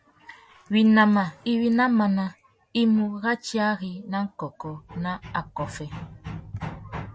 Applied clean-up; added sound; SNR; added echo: none; none; none; none.